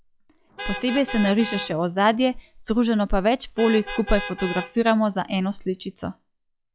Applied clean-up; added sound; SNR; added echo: classical method log-MMSE.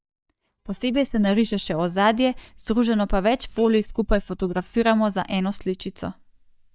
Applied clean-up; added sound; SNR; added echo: neural mask model DeepFilterNet 3.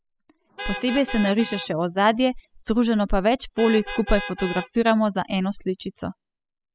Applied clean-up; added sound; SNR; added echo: classical method spectral subtraction.